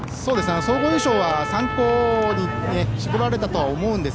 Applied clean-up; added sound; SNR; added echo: none; Trumpet; 8 dB; none.